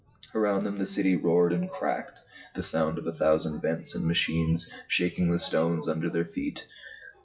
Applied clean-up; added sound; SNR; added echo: classical method WPE with log-MMSE.